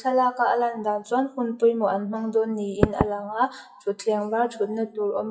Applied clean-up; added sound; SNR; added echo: classical method WPE with log-MMSE.